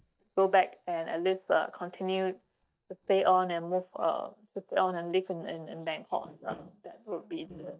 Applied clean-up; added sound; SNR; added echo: neural mask model DeepFilterNet 3.